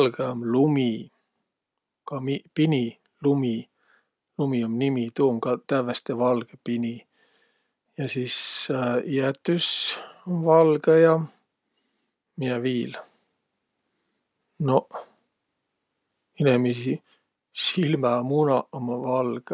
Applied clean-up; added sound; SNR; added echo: none; none; none; none.